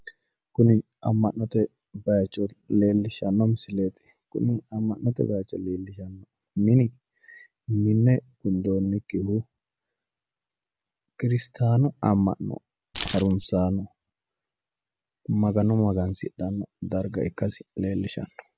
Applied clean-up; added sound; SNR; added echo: none; Keys jangling; 0 dB; none.